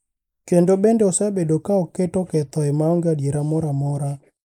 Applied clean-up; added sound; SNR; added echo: neural mask model Resemble Enhance denoiser.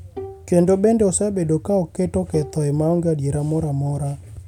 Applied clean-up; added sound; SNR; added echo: none; Bowed string instrument; 18 dB; none.